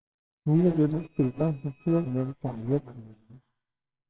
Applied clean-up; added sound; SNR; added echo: neural separator model SepFormer WHAMR!.